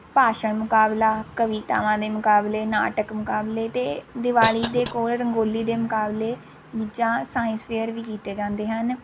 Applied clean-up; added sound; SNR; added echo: none; Cough; 10 dB; none.